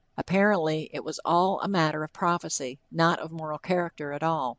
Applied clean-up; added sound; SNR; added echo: none; none; none; none.